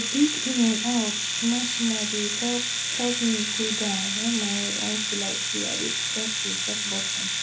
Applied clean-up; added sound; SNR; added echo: none; Domestic sounds, home sounds; -1 dB; reverberation time 0.3 s.